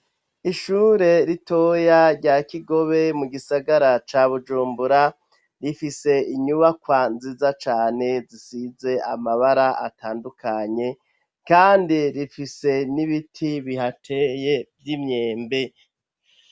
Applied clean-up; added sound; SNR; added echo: none; none; none; none.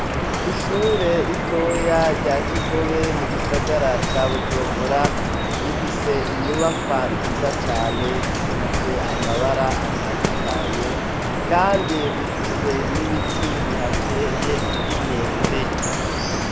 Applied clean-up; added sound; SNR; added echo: none; Waves, surf + Drip; -3 dB; none.